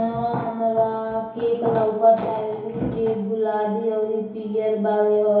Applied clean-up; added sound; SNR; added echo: none; none; none; reverberation time 2.2 s.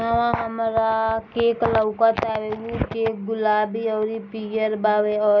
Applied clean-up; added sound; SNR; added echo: none; none; none; none.